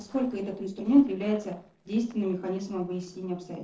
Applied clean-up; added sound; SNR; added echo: neural separator model SepFormer DNS4.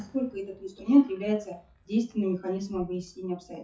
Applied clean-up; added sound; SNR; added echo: classical method WPE with log-MMSE.